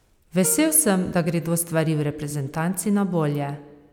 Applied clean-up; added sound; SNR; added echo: none; Plucked string instrument; 18 dB; none.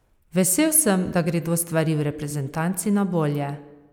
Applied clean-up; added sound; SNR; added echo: neural mask model Resemble Enhance denoiser.